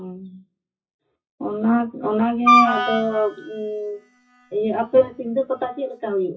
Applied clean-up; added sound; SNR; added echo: classical method WPE with log-MMSE.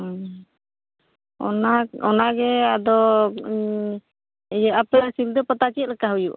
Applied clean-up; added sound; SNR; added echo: none; none; none; none.